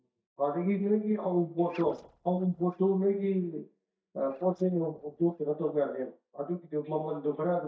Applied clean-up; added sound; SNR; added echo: neural mask model DeepFilterNet 3.